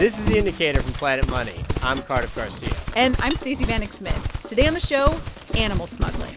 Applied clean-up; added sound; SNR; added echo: none; Livestock, farm animals, working animals; 2 dB; none.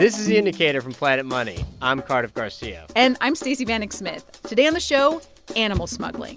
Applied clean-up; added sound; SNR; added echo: none; none; none; none.